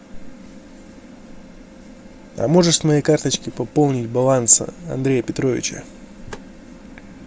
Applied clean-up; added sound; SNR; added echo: none; none; none; none.